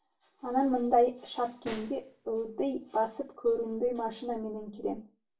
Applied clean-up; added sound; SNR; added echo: none; Snare drum; 20 dB; reverberation time 0.3 s.